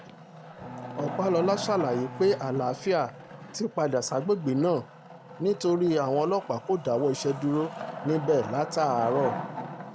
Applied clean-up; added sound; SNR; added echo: none; Bowed string instrument + Wood; 11 dB; none.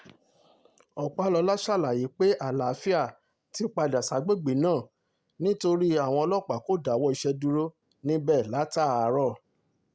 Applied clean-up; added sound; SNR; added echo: none; none; none; none.